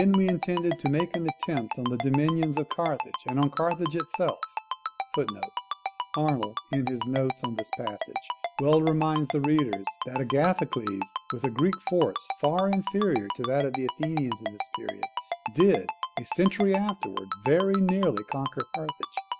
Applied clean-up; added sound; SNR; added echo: none; Ringtone; 7 dB; none.